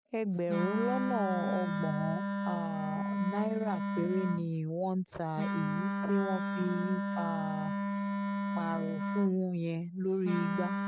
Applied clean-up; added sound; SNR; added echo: neural mask model RNNoise.